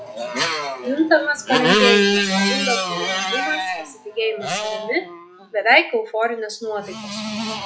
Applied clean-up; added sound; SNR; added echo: classical method log-MMSE.